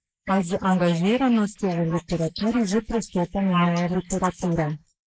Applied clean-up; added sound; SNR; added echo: neural mask model Resemble Enhance denoiser.